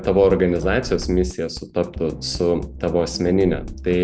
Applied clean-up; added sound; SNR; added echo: none; Drum kit; 12 dB; none.